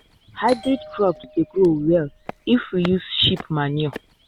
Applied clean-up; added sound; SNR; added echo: none; Walk, footsteps + Bell; 18 dB; none.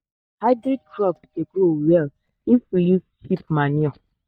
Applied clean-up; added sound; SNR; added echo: neural mask model DeepFilterNet 3.